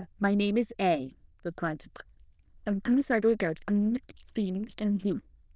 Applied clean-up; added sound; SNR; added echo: neural diffusion model UNIVERSE++.